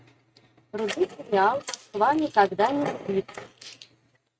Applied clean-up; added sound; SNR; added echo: neural mask model RNNoise.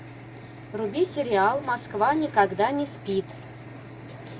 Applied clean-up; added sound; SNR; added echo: none; none; none; none.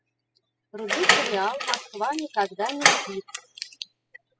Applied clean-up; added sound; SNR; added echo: classical method spectral subtraction.